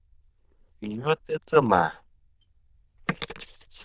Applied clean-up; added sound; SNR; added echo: neural diffusion model UNIVERSE++.